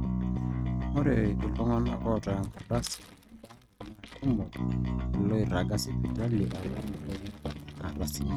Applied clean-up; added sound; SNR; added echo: neural mask model RNNoise.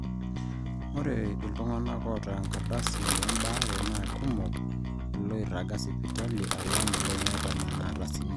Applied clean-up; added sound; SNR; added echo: none; Bass guitar + Crackle / Crushing; -4 dB; none.